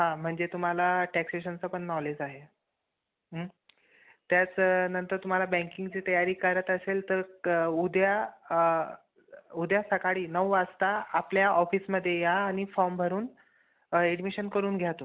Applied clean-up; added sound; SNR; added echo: none; none; none; none.